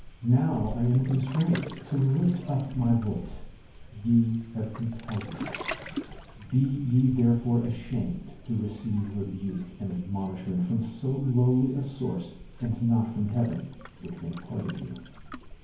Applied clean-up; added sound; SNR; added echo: none; Waves, surf; 15 dB; reverberation time 0.9 s.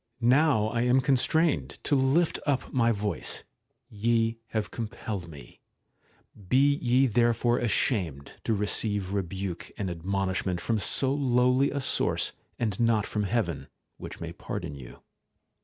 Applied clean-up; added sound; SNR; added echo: none; none; none; none.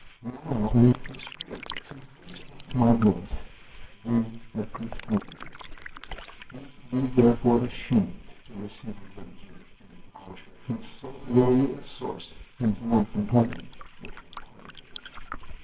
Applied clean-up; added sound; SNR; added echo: neural separator model SepFormer WHAMR!.